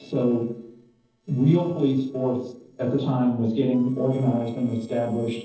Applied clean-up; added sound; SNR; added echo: neural separator model SepFormer DNS4.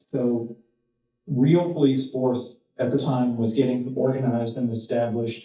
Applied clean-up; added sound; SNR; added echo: neural mask model DeepFilterNet 3.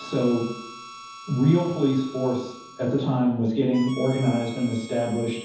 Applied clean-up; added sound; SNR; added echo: none; Harmonica; 18 dB; reverberation time 0.9 s.